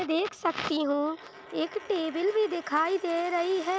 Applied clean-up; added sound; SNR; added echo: none; Coin (dropping); 19 dB; none.